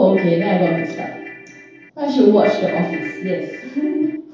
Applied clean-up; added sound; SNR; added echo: none; Ringtone / Keyboard (musical); 11 dB; reverberation time 0.8 s.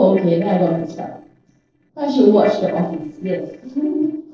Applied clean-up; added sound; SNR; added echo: neural separator model SepFormer DNS4.